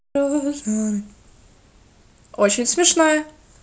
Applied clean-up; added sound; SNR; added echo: none; none; none; none.